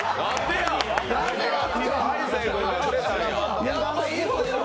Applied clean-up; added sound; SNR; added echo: none; none; none; none.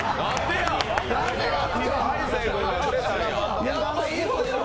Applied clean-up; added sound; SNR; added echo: none; Explosion; 13 dB; none.